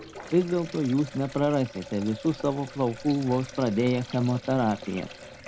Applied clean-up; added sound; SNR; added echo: none; Sink (filling or washing); 16 dB; none.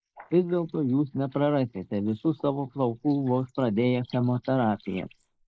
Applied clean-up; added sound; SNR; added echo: neural mask model Resemble Enhance denoiser.